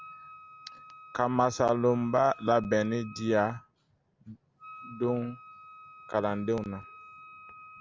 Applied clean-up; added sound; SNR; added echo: none; Wind instrument, woodwind instrument; 19 dB; none.